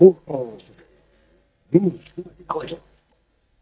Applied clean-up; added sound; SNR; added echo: neural mask model DeepFilterNet 3.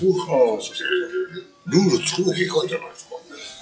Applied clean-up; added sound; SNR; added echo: classical method WPE with log-MMSE.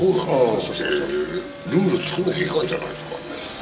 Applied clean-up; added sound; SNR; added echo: none; Squeak; 16 dB; reverberation time 0.2 s.